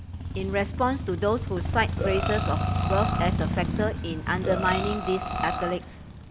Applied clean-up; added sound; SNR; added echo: none; Burping, eructation + Motorcycle; 0 dB; none.